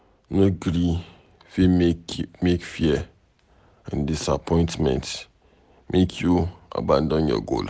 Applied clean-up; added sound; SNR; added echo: none; none; none; none.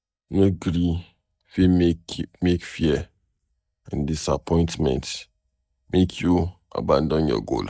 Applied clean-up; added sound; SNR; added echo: neural mask model DeepFilterNet 3.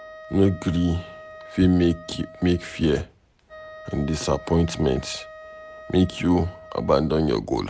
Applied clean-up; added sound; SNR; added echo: none; Wind instrument, woodwind instrument; 19 dB; none.